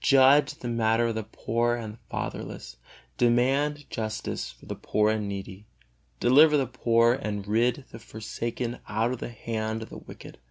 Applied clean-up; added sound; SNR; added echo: none; none; none; none.